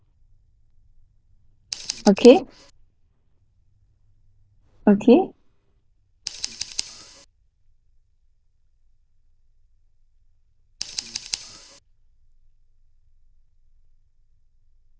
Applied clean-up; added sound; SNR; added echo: neural diffusion model UNIVERSE++.